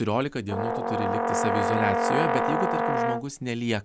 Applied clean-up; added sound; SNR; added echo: none; Brass instrument; -3 dB; none.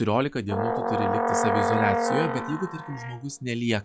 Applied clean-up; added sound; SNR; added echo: classical method log-MMSE.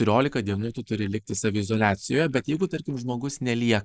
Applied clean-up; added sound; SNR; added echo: neural mask model Resemble Enhance denoiser.